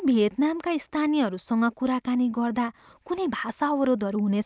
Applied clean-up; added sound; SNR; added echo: none; none; none; none.